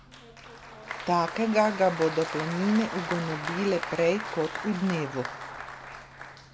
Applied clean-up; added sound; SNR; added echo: none; Applause; 9 dB; none.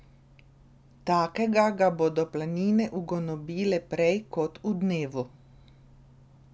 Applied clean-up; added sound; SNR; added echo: none; none; none; none.